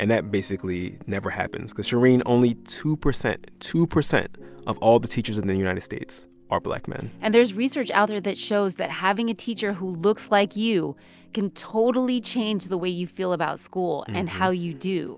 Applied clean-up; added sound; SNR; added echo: none; none; none; none.